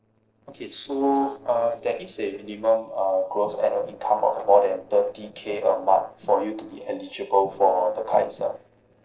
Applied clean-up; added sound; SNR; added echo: neural separator model SepFormer DNS4.